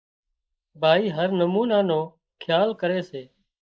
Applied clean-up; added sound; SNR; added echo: neural mask model Resemble Enhance denoiser.